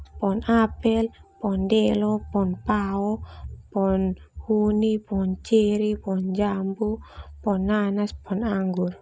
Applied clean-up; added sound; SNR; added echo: none; none; none; none.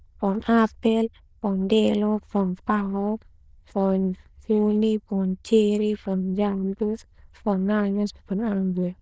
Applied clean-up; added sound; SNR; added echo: neural diffusion model UNIVERSE++.